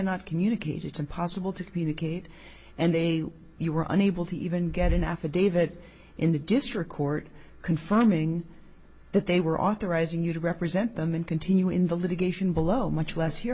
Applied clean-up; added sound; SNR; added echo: none; none; none; none.